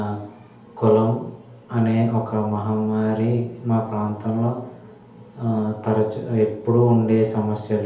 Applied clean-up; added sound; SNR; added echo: none; none; none; reverberation time 2.2 s.